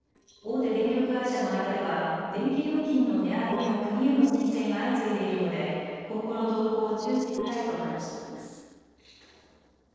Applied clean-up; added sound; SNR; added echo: neural separator model SepFormer DNS4.